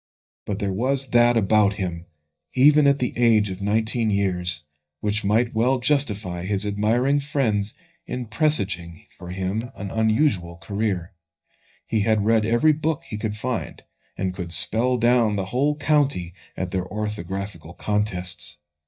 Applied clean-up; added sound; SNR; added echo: neural mask model DeepFilterNet 3.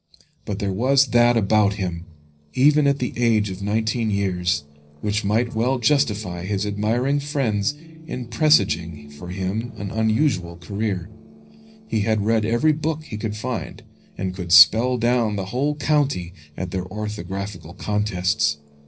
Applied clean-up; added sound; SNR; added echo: neural separator model SepFormer DNS4.